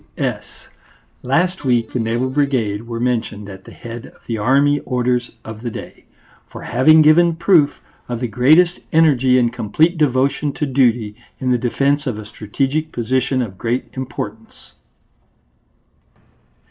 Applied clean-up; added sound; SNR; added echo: neural separator model SepFormer DNS4.